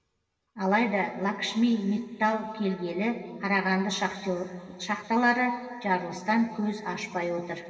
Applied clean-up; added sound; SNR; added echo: none; none; none; reverberation time 2.7 s.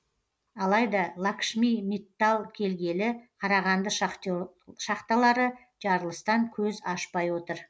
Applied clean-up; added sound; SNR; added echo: none; none; none; none.